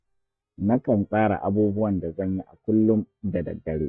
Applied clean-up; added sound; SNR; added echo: neural mask model DeepFilterNet 3.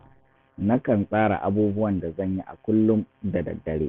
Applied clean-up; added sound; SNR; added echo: none; none; none; none.